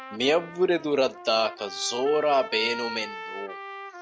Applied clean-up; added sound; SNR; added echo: none; Trumpet; 13 dB; none.